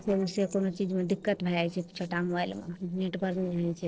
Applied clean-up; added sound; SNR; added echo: neural separator model SepFormer DNS4.